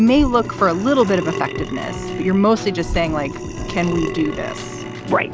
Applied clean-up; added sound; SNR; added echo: none; Keyboard (musical) + Burping, eructation; 8 dB; none.